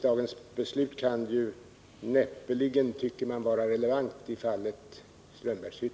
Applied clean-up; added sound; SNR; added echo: none; none; none; none.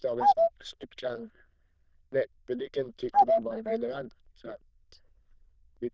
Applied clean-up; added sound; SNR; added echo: neural diffusion model UNIVERSE++.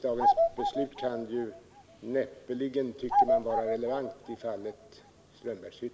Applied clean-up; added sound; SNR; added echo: none; Bird vocalization, bird call, bird song; -3 dB; none.